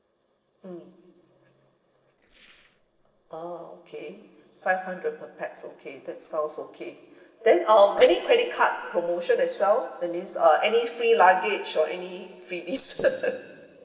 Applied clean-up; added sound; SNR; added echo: neural separator model SepFormer DNS4.